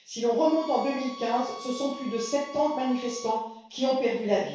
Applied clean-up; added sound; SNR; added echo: none; Bowed string instrument; 17 dB; reverberation time 0.6 s.